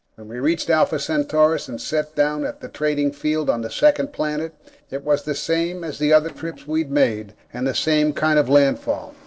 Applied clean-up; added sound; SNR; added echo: neural separator model SepFormer DNS4.